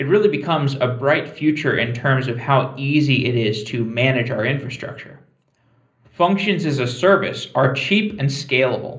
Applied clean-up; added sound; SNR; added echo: none; none; none; reverberation time 0.5 s.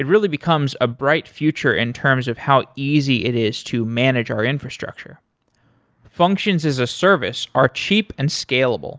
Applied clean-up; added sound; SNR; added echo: none; none; none; none.